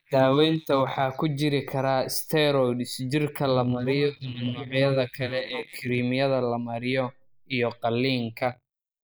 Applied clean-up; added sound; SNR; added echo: neural mask model Resemble Enhance denoiser.